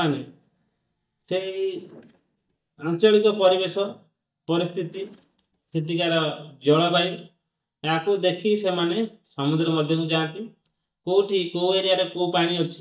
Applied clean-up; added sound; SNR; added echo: neural mask model DeepFilterNet 3.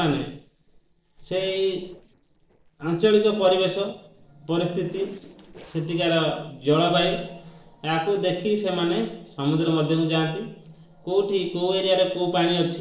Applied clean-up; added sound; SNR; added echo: neural separator model SepFormer DNS4.